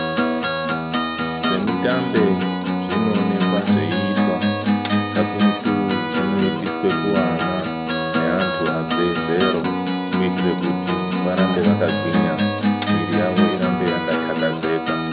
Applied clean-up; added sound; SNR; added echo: none; Acoustic guitar; -4 dB; none.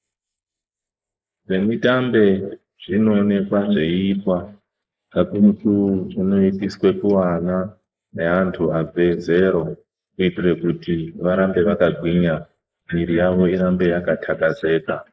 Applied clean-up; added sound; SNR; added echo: neural mask model Resemble Enhance denoiser.